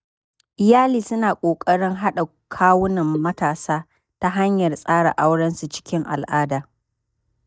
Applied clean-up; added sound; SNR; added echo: neural mask model DeepFilterNet 3.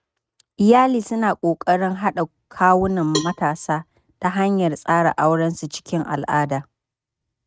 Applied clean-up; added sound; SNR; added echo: neural mask model RNNoise.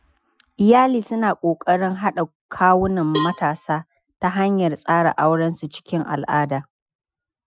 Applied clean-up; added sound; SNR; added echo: classical method Wiener filter.